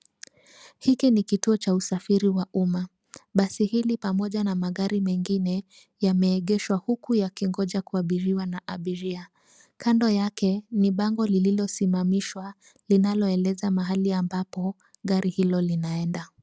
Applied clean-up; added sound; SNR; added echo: none; none; none; none.